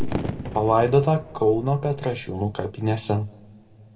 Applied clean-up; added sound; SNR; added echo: none; Fireworks; 9 dB; reverberation time 0.9 s.